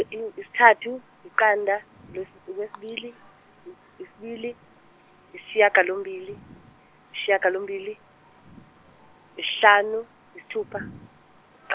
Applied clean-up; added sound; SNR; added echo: none; none; none; none.